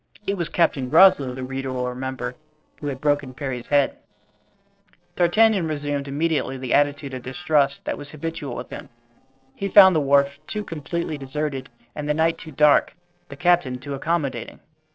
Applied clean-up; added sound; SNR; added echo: neural separator model SepFormer DNS4.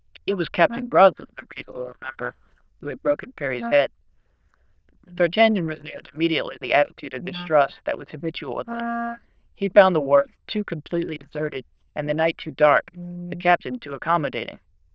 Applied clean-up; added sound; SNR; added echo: neural diffusion model UNIVERSE++.